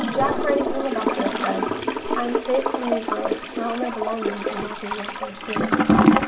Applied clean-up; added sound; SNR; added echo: none; Toilet flush / Gurgling; -5 dB; reverberation time 0.7 s.